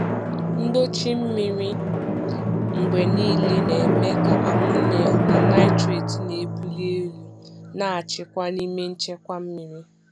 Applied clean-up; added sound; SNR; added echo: none; Drum; -4 dB; none.